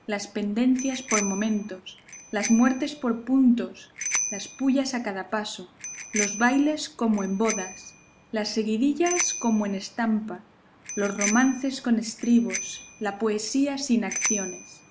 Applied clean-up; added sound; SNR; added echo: none; Bicycle bell; 9 dB; none.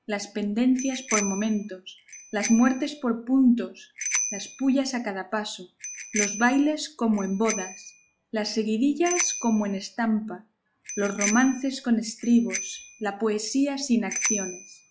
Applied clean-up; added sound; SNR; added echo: classical method log-MMSE.